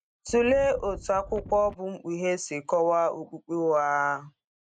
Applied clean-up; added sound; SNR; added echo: neural mask model RNNoise.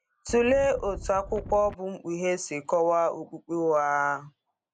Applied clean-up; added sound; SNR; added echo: none; Wind; 13 dB; none.